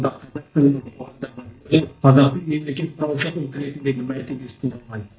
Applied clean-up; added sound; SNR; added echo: neural mask model DeepFilterNet 3.